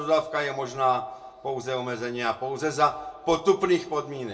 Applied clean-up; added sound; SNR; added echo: none; none; none; reverberation time 0.2 s.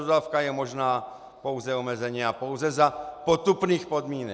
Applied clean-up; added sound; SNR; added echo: none; none; none; none.